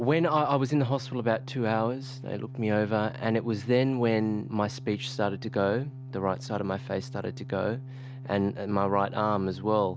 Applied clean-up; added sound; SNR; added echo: none; Organ; 12 dB; none.